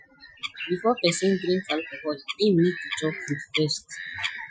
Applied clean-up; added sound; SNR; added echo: classical method Wiener filter.